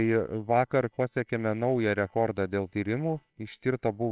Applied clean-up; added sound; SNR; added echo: neural separator model SepFormer WHAMR!.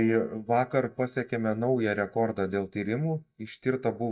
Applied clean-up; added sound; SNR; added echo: neural mask model DeepFilterNet 3.